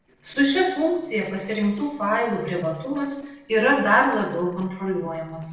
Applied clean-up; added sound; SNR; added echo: neural separator model SepFormer DNS4.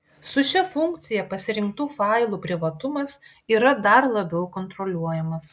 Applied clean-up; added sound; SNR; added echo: none; none; none; none.